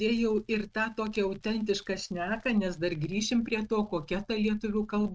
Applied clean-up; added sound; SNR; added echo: neural mask model RNNoise.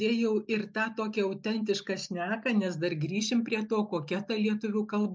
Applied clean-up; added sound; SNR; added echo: none; none; none; none.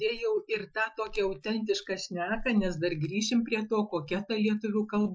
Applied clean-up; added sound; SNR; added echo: classical method Wiener filter.